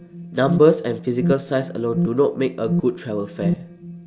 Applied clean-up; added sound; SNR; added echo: none; Alarm; 5 dB; none.